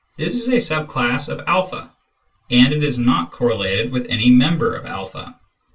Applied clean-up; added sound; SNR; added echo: none; none; none; reverberation time 0.2 s.